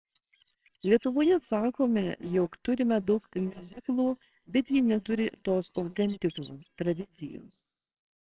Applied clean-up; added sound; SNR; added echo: neural separator model SepFormer WHAMR!.